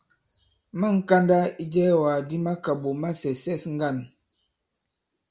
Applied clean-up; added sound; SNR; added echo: none; none; none; none.